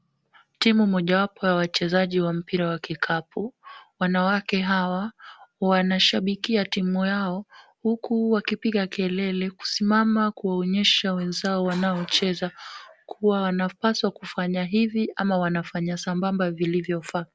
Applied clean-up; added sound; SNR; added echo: none; none; none; none.